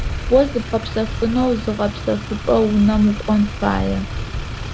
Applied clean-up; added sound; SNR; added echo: none; Motor vehicle (road); 7 dB; none.